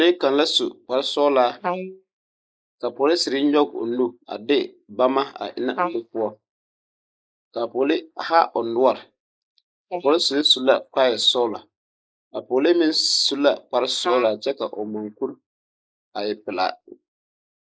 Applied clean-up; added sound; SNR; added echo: neural mask model Resemble Enhance denoiser.